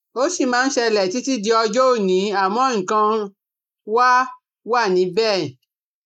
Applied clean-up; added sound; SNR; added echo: neural mask model Resemble Enhance denoiser.